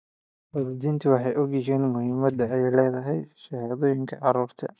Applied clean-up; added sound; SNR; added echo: neural mask model DeepFilterNet 3.